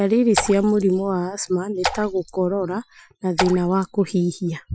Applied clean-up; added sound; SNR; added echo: classical method Wiener filter.